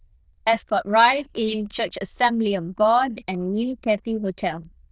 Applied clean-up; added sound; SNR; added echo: neural diffusion model UNIVERSE++.